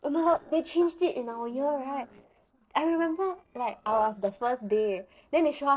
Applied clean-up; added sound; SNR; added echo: neural separator model SepFormer DNS4.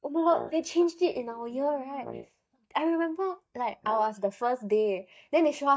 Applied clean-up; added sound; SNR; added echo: neural mask model DeepFilterNet 3.